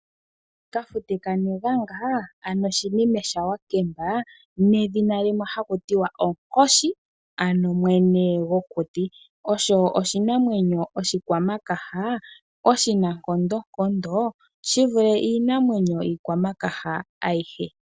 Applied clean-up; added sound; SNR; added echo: none; none; none; none.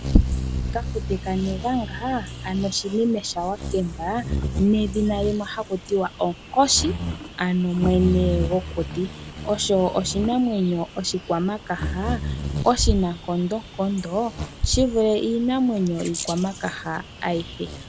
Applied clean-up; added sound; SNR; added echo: none; Bird vocalization, bird call, bird song; 5 dB; none.